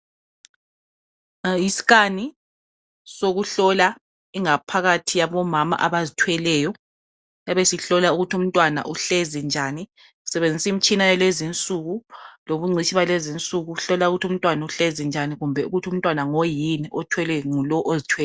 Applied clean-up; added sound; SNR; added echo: none; none; none; none.